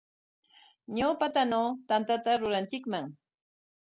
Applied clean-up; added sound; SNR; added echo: none; none; none; none.